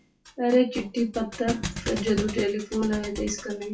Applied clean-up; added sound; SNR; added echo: classical method WPE with log-MMSE.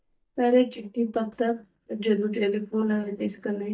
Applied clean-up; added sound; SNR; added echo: neural mask model DeepFilterNet 3.